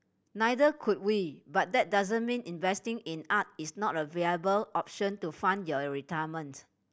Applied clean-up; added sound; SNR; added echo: none; none; none; none.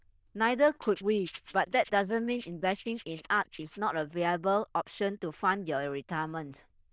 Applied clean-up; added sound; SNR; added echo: neural diffusion model UNIVERSE++.